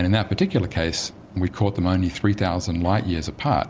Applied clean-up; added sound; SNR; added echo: none; none; none; none.